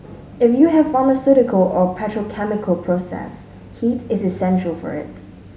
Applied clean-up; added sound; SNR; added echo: none; none; none; none.